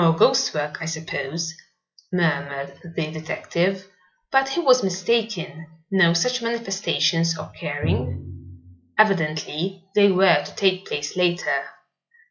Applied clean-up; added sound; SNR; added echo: classical method log-MMSE.